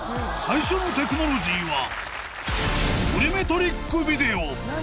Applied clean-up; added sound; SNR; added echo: none; none; none; none.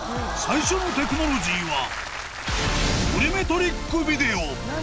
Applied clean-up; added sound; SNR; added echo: none; Rain; 17 dB; none.